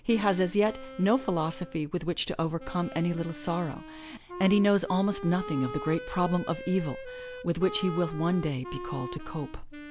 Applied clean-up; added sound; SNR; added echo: none; Wind instrument, woodwind instrument; 13 dB; none.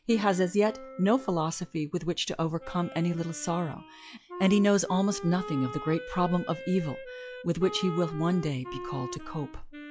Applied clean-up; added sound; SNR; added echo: classical method log-MMSE.